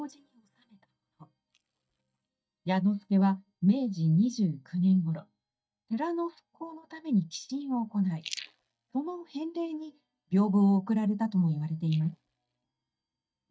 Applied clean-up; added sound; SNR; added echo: neural mask model DeepFilterNet 3.